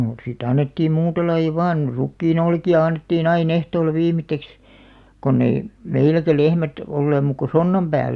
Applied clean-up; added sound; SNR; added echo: none; none; none; none.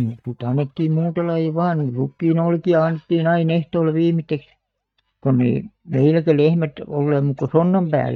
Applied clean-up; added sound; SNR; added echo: neural mask model DeepFilterNet 3.